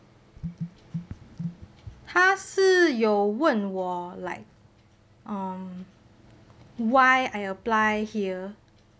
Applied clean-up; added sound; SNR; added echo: none; none; none; none.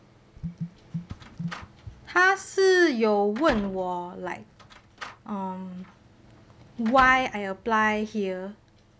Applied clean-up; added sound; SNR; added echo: none; Slam; 17 dB; none.